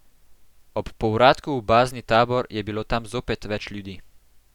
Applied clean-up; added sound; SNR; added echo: none; none; none; none.